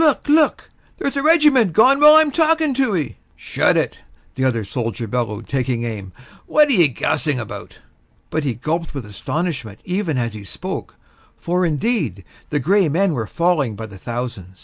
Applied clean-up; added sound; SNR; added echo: none; none; none; none.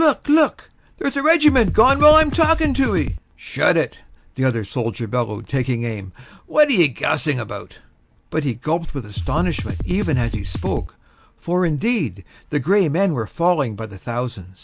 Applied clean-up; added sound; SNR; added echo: none; Drum kit; 4 dB; none.